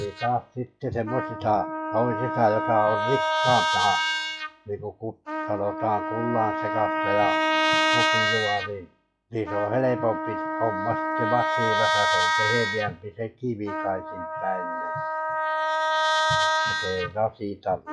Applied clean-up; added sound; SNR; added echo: classical method log-MMSE.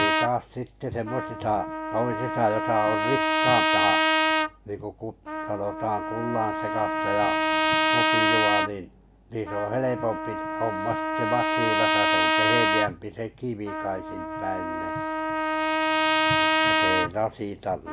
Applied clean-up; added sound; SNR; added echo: none; Trumpet; -4 dB; none.